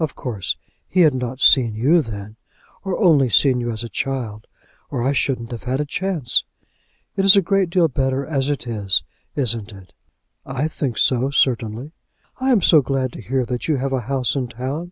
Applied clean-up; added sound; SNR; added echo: none; none; none; none.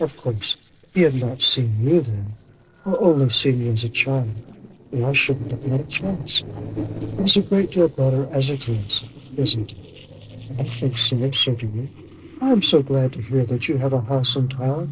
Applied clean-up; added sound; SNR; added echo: neural separator model SepFormer DNS4.